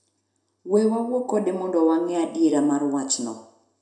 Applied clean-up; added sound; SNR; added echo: none; none; none; reverberation time 0.6 s.